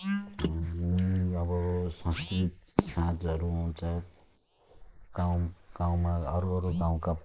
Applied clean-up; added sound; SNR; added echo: neural mask model Resemble Enhance denoiser.